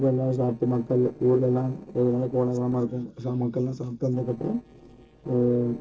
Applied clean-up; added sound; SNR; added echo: neural separator model SepFormer DNS4.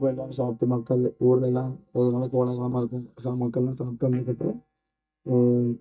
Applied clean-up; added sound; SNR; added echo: neural mask model DeepFilterNet 3.